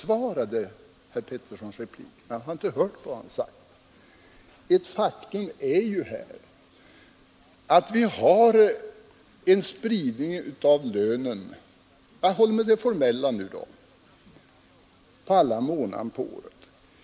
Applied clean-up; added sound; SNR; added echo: none; none; none; none.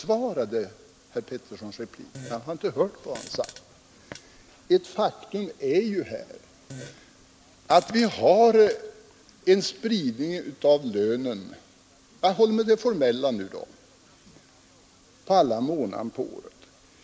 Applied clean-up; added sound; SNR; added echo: none; Fart; 19 dB; none.